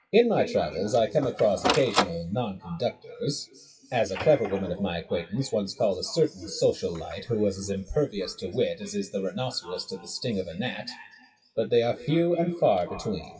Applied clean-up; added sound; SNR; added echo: classical method WPE with log-MMSE.